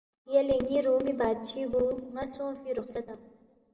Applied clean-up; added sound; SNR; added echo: none; none; none; reverberation time 1.2 s.